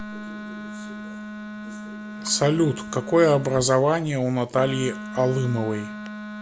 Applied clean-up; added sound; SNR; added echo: none; Wind instrument, woodwind instrument; 11 dB; none.